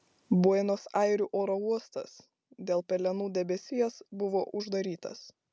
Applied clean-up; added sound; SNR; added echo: none; none; none; none.